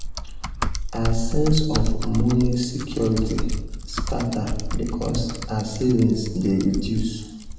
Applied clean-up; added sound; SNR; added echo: none; Typing; 2 dB; reverberation time 1.0 s.